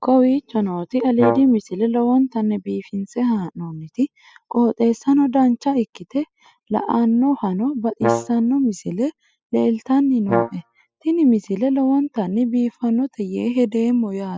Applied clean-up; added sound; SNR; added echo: classical method spectral subtraction.